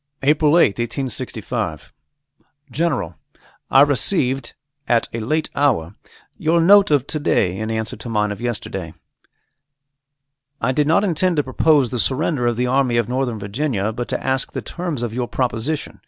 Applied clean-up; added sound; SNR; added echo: none; none; none; none.